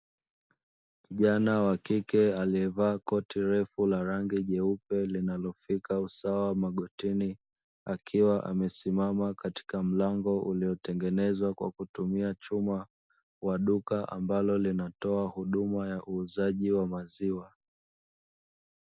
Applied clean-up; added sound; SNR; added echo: none; none; none; none.